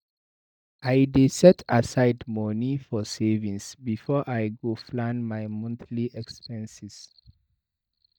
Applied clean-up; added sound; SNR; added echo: neural mask model DeepFilterNet 3.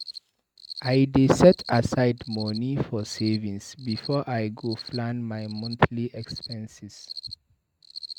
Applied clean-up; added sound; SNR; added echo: neural mask model RNNoise.